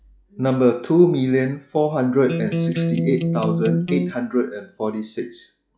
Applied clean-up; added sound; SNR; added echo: classical method log-MMSE.